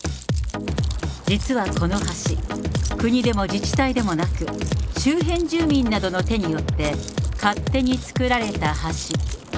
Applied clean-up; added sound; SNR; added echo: none; Keys jangling; 19 dB; none.